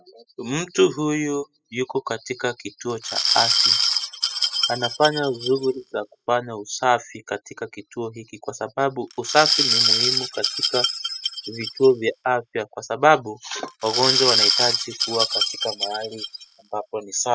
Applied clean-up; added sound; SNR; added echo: classical method spectral subtraction.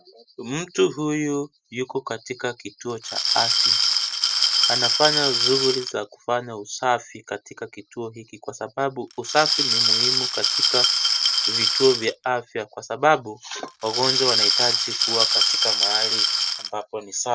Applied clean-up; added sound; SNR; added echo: none; Glass; -5 dB; none.